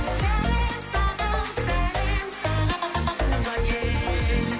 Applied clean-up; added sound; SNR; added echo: none; Bass guitar; 14 dB; none.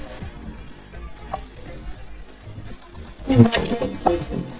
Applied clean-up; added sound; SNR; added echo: neural mask model DeepFilterNet 3.